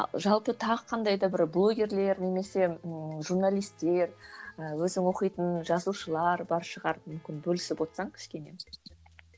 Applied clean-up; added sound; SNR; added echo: none; none; none; none.